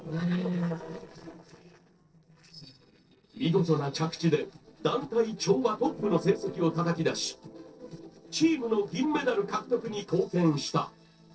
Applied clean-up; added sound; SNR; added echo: neural separator model SepFormer DNS4.